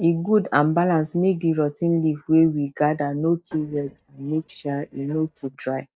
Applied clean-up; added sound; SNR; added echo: neural mask model DeepFilterNet 3.